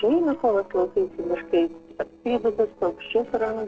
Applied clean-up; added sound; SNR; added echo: neural separator model SepFormer DNS4.